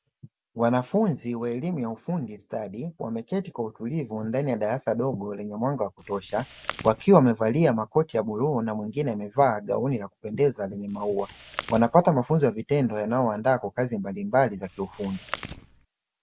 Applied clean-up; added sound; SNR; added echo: none; Chewing, mastication; 14 dB; none.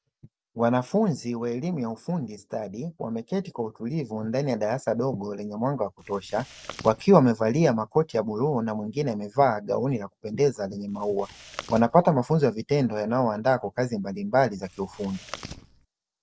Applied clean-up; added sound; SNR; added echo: neural separator model SepFormer DNS4.